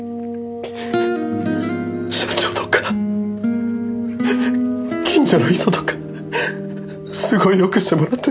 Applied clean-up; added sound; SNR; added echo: none; none; none; none.